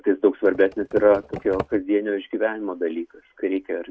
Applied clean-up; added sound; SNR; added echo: neural mask model RNNoise.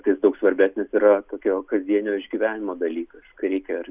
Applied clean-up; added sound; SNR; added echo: none; none; none; none.